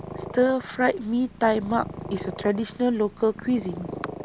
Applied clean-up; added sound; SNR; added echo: none; Purr; 12 dB; none.